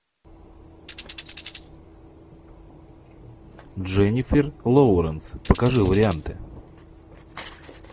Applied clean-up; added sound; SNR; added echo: none; Tambourine; 14 dB; none.